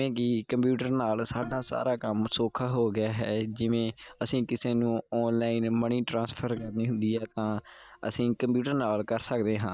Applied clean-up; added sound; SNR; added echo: neural mask model DeepFilterNet 3.